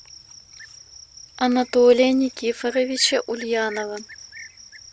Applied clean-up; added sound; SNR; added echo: none; Cricket; 19 dB; none.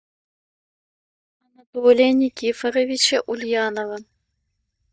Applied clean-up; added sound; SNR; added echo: neural mask model DeepFilterNet 3.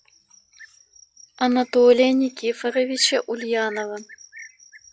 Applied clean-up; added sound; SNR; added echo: classical method log-MMSE.